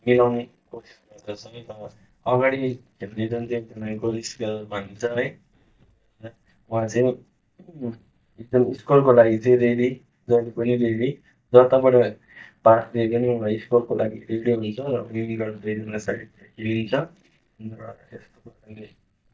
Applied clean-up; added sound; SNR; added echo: neural mask model DeepFilterNet 3.